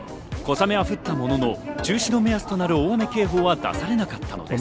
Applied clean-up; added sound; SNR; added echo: none; none; none; none.